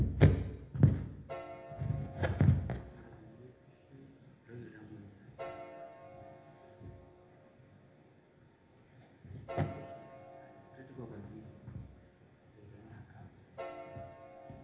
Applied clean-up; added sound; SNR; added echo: none; Piano; 16 dB; reverberation time 0.7 s.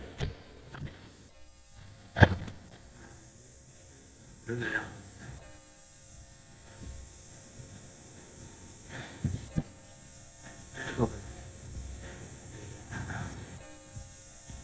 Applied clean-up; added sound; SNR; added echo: neural mask model DeepFilterNet 3.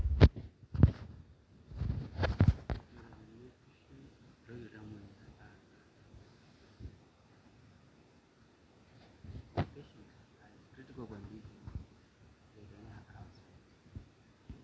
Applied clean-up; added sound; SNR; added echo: none; none; none; none.